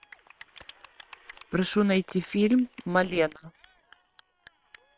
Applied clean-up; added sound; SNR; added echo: neural separator model SepFormer WHAM!.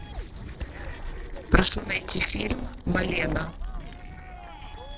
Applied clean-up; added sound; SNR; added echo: neural separator model SepFormer DNS4.